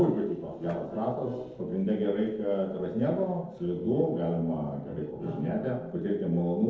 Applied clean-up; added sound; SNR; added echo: neural separator model SepFormer DNS4.